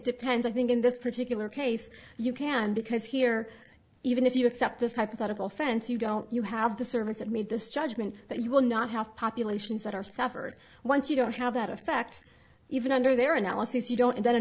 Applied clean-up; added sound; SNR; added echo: neural mask model Resemble Enhance denoiser.